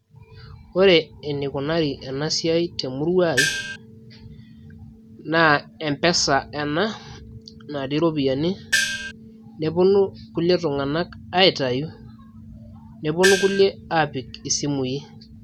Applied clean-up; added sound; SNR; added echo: none; Gong; 0 dB; none.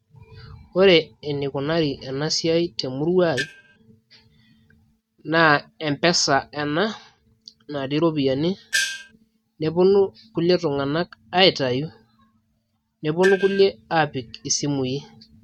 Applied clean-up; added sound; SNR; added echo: neural mask model RNNoise.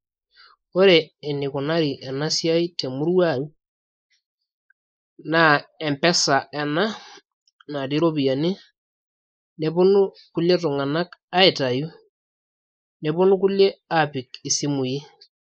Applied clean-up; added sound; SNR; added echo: neural mask model Resemble Enhance denoiser.